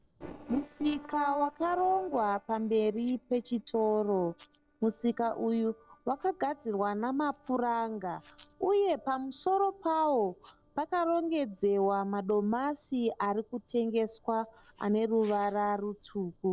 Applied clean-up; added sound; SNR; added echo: neural separator model SepFormer DNS4.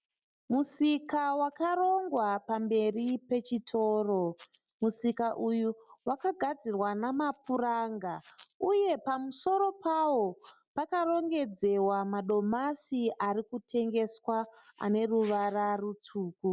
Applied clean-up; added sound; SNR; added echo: none; none; none; none.